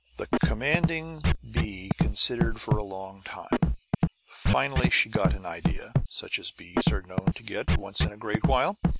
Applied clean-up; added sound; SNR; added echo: none; Scratching (performance technique); -5 dB; none.